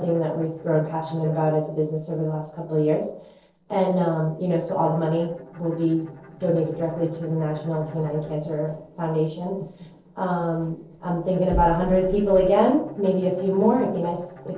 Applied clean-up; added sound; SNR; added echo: neural separator model SepFormer DNS4.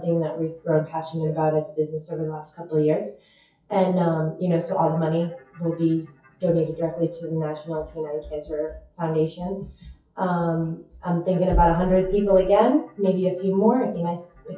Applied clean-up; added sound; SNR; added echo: classical method WPE with log-MMSE.